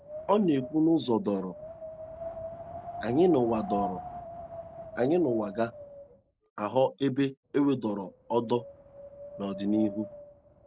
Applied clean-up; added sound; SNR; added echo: none; Wind; 12 dB; none.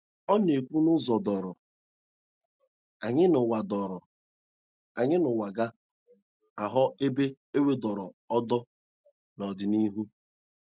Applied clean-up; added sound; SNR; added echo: none; none; none; none.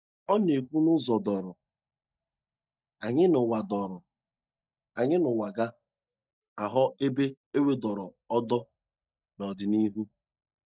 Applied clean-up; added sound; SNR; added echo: neural mask model DeepFilterNet 3.